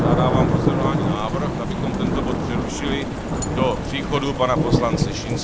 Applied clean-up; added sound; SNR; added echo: none; Thunder / Rain; -5 dB; none.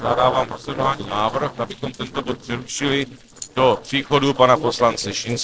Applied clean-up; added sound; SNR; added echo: neural separator model SepFormer DNS4.